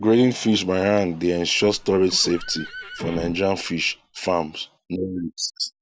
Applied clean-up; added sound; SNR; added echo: none; Livestock, farm animals, working animals; 15 dB; none.